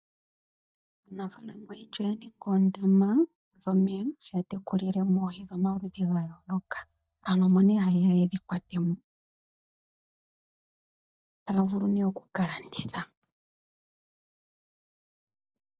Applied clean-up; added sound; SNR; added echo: neural mask model DeepFilterNet 3.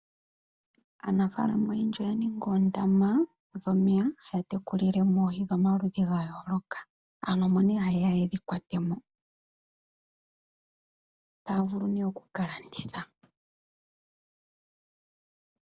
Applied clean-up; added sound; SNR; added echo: none; none; none; none.